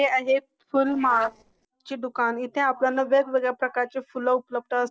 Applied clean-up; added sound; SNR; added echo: neural separator model SepFormer DNS4.